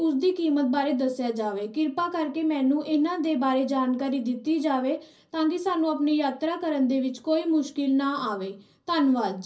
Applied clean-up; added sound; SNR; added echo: none; none; none; reverberation time 0.5 s.